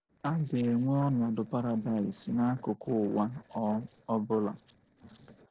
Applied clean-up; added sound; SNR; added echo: neural separator model SepFormer DNS4.